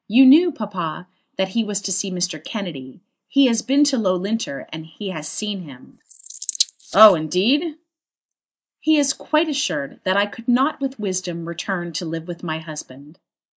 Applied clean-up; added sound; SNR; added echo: neural mask model Resemble Enhance denoiser.